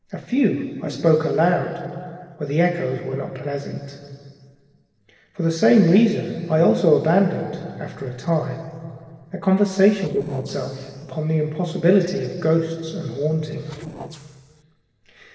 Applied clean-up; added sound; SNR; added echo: neural separator model SepFormer DNS4.